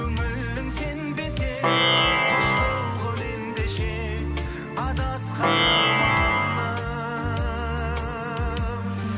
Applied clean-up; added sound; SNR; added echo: none; Plucked string instrument; -5 dB; none.